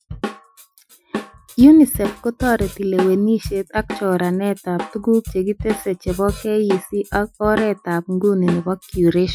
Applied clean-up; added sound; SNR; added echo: classical method Wiener filter.